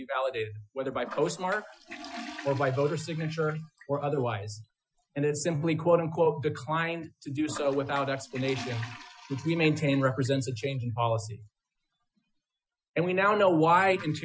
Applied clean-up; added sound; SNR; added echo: classical method Wiener filter.